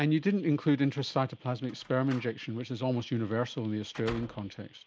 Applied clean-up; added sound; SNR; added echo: none; Slam; 19 dB; none.